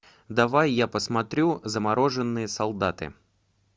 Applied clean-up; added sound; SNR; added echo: none; none; none; none.